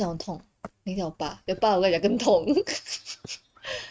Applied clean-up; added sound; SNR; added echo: neural mask model RNNoise.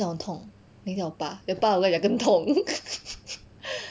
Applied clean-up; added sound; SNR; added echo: none; none; none; none.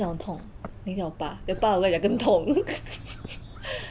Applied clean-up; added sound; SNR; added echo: none; Bird; 13 dB; none.